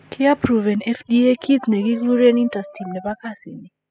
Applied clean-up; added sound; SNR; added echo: classical method spectral subtraction.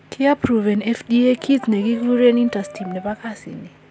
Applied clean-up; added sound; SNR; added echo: none; Brass instrument; 19 dB; none.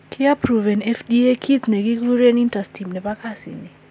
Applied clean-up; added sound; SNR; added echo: none; none; none; none.